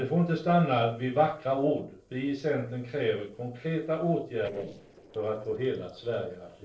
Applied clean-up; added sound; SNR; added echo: neural separator model SepFormer DNS4.